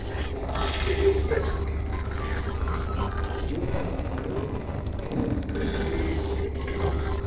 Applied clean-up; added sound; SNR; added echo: neural separator model SepFormer DNS4.